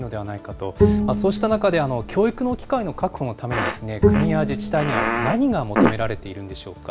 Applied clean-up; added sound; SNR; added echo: none; Fart + Bowed string instrument; -1 dB; none.